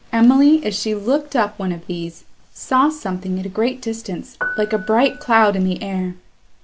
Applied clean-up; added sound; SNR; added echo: none; Piano; 11 dB; none.